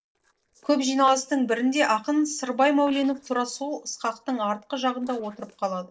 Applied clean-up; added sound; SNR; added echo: neural separator model SepFormer DNS4.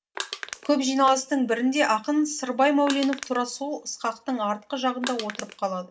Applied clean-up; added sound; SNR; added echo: none; Crushing; 10 dB; reverberation time 0.2 s.